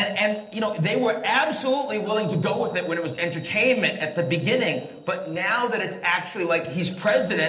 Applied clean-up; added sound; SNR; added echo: neural separator model SepFormer DNS4.